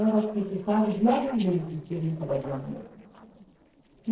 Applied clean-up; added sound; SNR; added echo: neural separator model SepFormer DNS4.